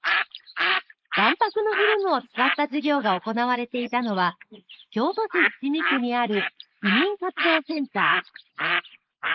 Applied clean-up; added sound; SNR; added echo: neural mask model Resemble Enhance denoiser.